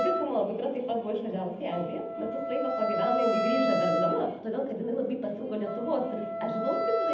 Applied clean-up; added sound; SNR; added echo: none; Wind instrument, woodwind instrument; 1 dB; reverberation time 0.8 s.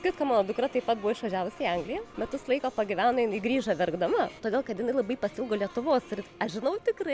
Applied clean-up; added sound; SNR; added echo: none; none; none; none.